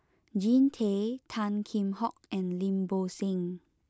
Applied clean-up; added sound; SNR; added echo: none; none; none; none.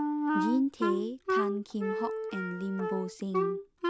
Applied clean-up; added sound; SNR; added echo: none; Wind instrument, woodwind instrument; -2 dB; none.